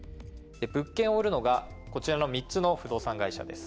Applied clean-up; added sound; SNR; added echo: none; Rattle / Engine starting / Car; 20 dB; none.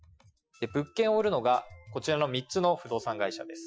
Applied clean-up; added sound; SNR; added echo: classical method Wiener filter.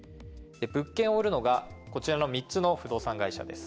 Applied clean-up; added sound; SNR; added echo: none; none; none; none.